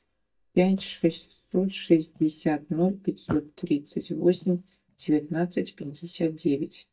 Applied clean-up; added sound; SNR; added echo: neural mask model DeepFilterNet 3.